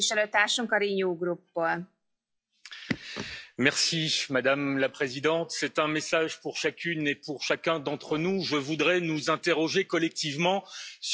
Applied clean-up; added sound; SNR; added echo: classical method log-MMSE.